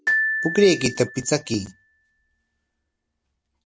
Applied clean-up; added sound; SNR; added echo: none; Glockenspiel; 5 dB; none.